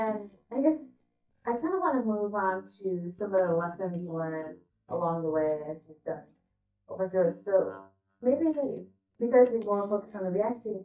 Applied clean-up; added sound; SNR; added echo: neural mask model DeepFilterNet 3.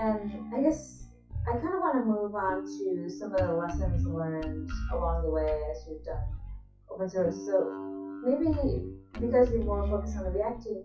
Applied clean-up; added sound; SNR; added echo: classical method WPE with log-MMSE.